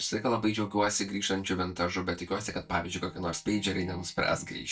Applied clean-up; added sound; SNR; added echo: neural mask model DeepFilterNet 3.